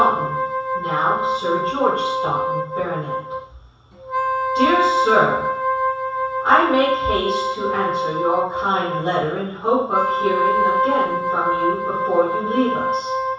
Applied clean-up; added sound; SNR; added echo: none; Wind instrument, woodwind instrument; 0 dB; reverberation time 0.7 s.